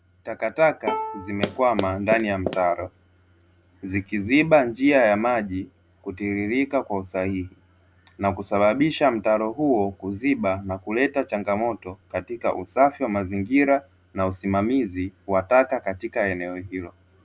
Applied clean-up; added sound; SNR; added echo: none; Run + Bowed string instrument; 8 dB; none.